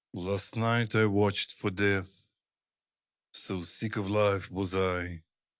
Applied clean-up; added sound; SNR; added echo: none; none; none; none.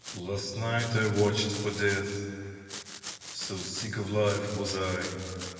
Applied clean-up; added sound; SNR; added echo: none; Domestic sounds, home sounds; 12 dB; reverberation time 2.6 s.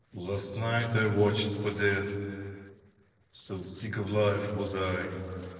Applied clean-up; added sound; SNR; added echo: neural separator model SepFormer DNS4.